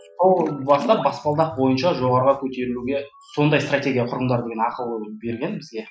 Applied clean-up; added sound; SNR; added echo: classical method Wiener filter.